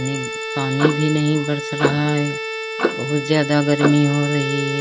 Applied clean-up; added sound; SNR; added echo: none; Clock + Bowed string instrument; 4 dB; none.